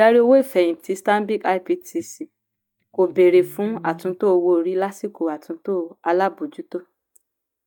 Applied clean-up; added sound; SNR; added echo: neural mask model DeepFilterNet 3.